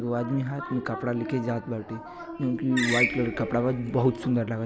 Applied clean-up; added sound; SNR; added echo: none; Screech; 5 dB; none.